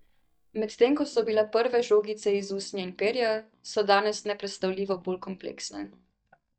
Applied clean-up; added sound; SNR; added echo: neural mask model DeepFilterNet 3.